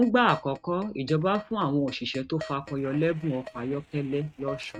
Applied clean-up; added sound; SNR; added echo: neural mask model RNNoise.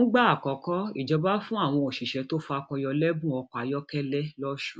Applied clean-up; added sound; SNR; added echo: none; none; none; none.